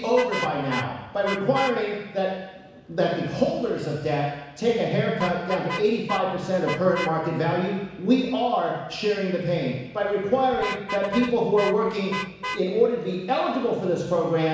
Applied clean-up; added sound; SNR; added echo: none; Vehicle horn, car horn, honking; 13 dB; reverberation time 1.1 s.